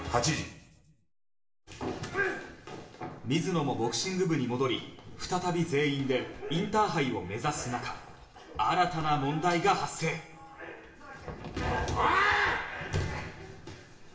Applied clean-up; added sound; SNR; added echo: none; none; none; reverberation time 0.7 s.